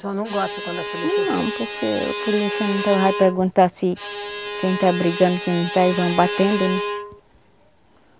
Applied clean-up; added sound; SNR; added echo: none; Bowed string instrument; 7 dB; none.